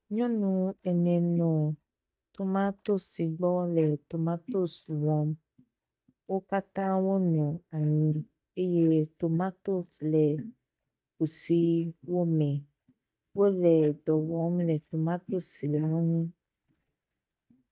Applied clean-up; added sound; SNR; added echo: neural mask model DeepFilterNet 3.